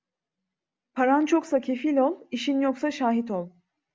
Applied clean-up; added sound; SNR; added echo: none; none; none; none.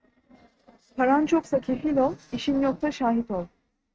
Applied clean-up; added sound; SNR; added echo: neural mask model RNNoise.